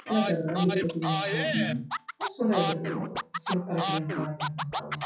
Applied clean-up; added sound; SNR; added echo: classical method WPE with log-MMSE.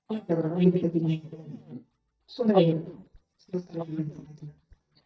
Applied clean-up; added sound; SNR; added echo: neural mask model DeepFilterNet 3.